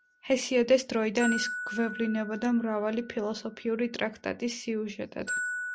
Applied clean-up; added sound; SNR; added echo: none; Glockenspiel; 10 dB; none.